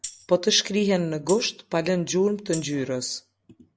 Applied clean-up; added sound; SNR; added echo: none; Tambourine; 18 dB; none.